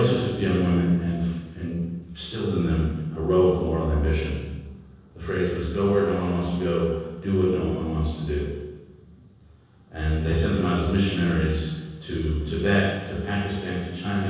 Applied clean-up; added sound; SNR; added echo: neural separator model SepFormer DNS4.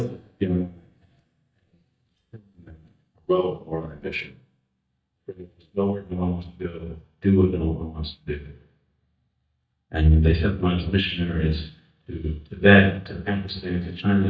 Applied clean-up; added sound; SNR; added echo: neural mask model DeepFilterNet 3.